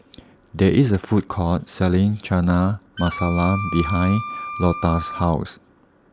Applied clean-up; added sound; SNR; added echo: none; Wind instrument, woodwind instrument; 10 dB; none.